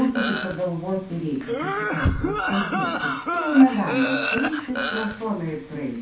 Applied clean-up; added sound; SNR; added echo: none; Cough; 2 dB; reverberation time 0.6 s.